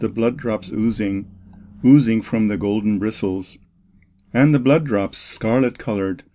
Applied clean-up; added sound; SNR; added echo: none; none; none; none.